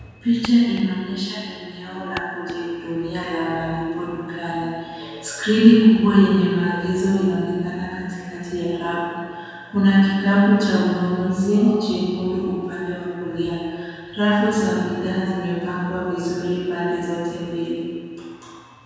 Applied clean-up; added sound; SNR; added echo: none; Walk, footsteps; 15 dB; reverberation time 1.9 s.